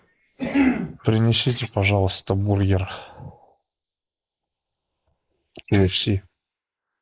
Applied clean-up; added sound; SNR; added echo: neural mask model Resemble Enhance denoiser.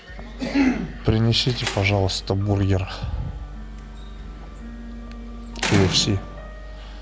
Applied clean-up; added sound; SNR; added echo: none; Slam; 11 dB; none.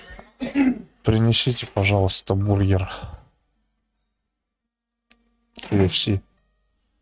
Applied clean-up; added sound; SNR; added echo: neural mask model RNNoise.